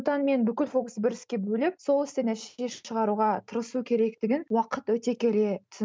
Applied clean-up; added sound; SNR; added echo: none; none; none; none.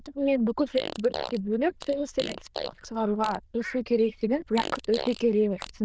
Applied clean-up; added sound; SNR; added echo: neural diffusion model UNIVERSE++.